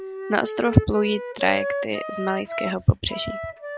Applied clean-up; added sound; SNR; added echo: none; Wind instrument, woodwind instrument; 8 dB; none.